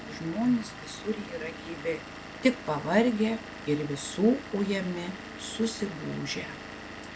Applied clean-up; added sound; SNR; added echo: none; Engine / Vehicle; 12 dB; none.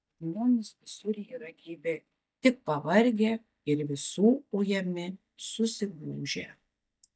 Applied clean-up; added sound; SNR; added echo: neural mask model DeepFilterNet 3.